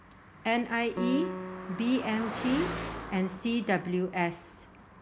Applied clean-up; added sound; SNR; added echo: none; Piano + Car passing by; 8 dB; none.